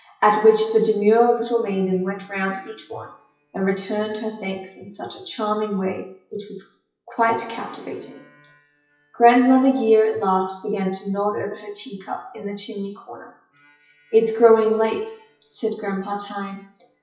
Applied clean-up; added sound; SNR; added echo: classical method WPE with log-MMSE.